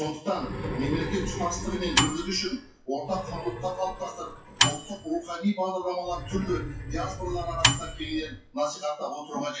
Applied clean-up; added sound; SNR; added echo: classical method WPE with log-MMSE.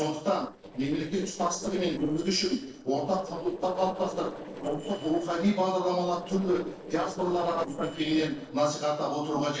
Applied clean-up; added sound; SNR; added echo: neural separator model SepFormer DNS4.